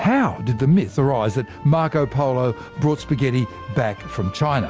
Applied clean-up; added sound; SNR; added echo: none; none; none; none.